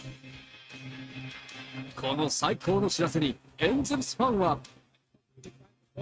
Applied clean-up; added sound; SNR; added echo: neural mask model RNNoise.